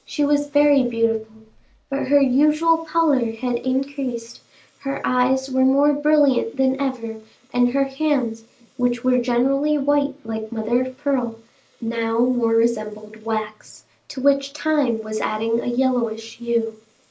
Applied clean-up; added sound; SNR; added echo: neural mask model Resemble Enhance denoiser.